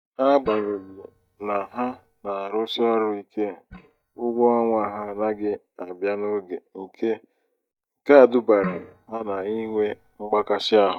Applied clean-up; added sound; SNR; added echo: neural mask model DeepFilterNet 3.